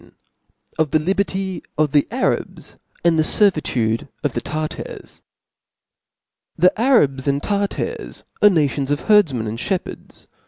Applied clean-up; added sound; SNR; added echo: none; none; none; none.